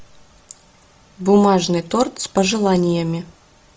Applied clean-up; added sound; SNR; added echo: none; none; none; none.